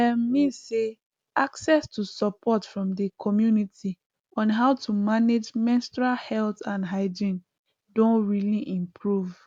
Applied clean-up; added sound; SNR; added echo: none; none; none; none.